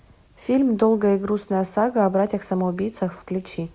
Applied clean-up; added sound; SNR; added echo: none; none; none; none.